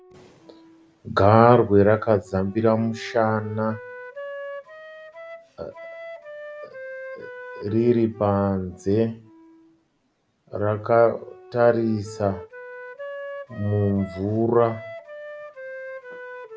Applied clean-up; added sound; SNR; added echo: none; Wind instrument, woodwind instrument; 16 dB; none.